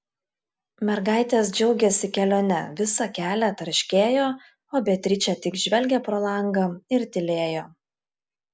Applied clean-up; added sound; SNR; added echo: none; none; none; none.